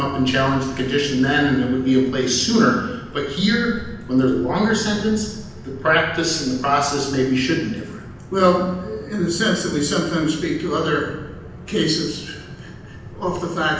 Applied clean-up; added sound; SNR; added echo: none; none; none; reverberation time 0.9 s.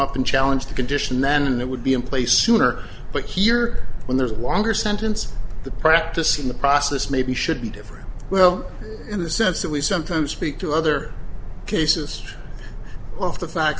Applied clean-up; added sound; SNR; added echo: none; none; none; none.